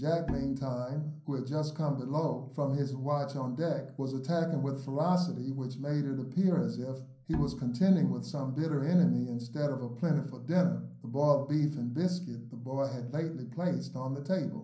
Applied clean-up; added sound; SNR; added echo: none; Bowed string instrument; 10 dB; reverberation time 0.6 s.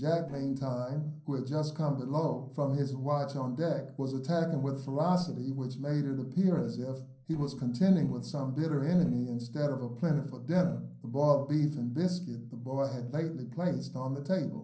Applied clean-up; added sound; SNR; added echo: neural separator model SepFormer DNS4.